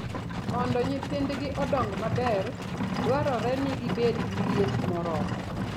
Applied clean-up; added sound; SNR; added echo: none; Livestock, farm animals, working animals; 0 dB; none.